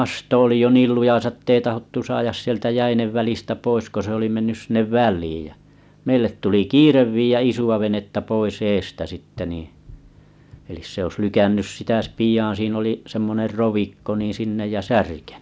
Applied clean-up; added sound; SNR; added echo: none; none; none; none.